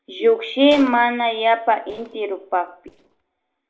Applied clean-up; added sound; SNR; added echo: neural separator model SepFormer DNS4.